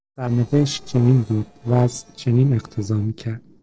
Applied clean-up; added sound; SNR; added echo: neural separator model SepFormer DNS4.